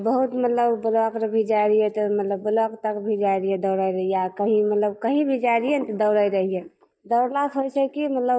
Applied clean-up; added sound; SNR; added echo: neural mask model DeepFilterNet 3.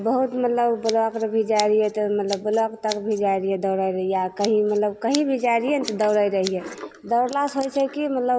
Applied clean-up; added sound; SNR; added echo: none; Scissors; 17 dB; none.